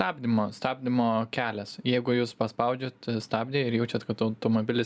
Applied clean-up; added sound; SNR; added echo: none; none; none; none.